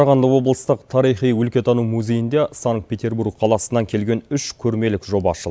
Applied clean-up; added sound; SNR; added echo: none; none; none; none.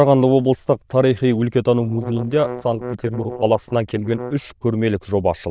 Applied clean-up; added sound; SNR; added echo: neural diffusion model UNIVERSE++.